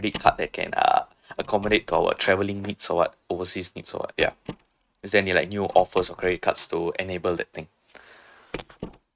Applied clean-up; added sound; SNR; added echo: neural mask model RNNoise.